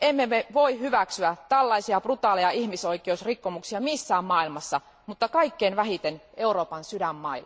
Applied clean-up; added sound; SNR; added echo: none; none; none; none.